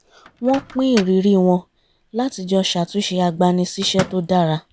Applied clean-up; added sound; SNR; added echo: none; Microwave oven; 17 dB; none.